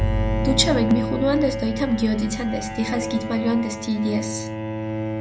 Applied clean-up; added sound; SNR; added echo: none; Bowed string instrument + Bowed string instrument; 2 dB; none.